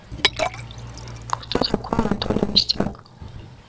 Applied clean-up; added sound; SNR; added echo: neural separator model SepFormer DNS4.